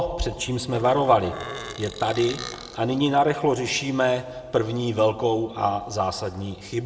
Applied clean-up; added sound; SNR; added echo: none; Burping, eructation; 15 dB; reverberation time 0.8 s.